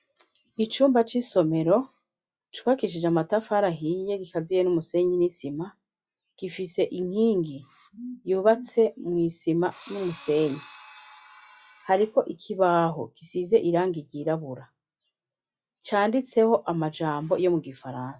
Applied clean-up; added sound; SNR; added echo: classical method log-MMSE.